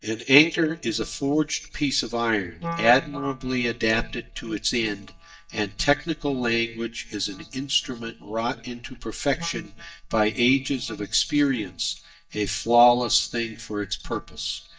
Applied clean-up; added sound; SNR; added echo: neural mask model DeepFilterNet 3.